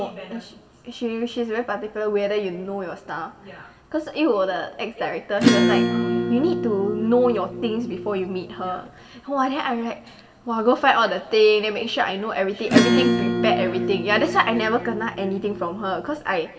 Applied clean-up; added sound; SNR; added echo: none; Acoustic guitar / Strum; 0 dB; reverberation time 1.3 s.